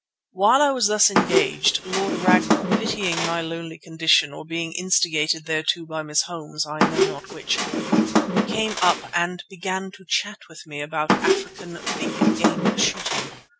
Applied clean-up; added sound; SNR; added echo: none; Squeak; -3 dB; none.